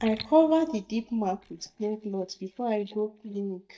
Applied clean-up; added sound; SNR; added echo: neural mask model DeepFilterNet 3.